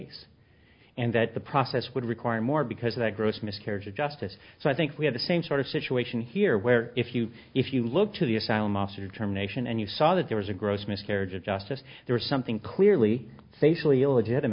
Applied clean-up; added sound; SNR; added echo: none; none; none; none.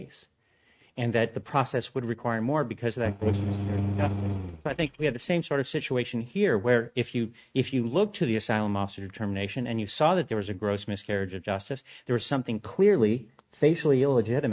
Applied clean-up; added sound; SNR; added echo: neural mask model RNNoise.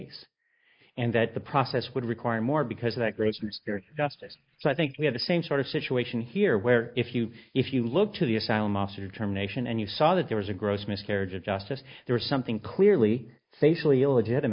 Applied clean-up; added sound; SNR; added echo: neural mask model Resemble Enhance denoiser.